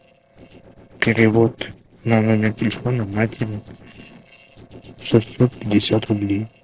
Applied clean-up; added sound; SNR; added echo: neural separator model SepFormer DNS4.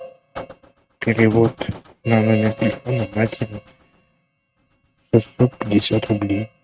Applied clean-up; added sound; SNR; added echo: neural mask model RNNoise.